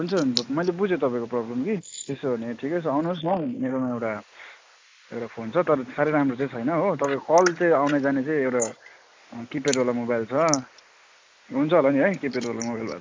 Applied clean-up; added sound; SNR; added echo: neural mask model Resemble Enhance denoiser.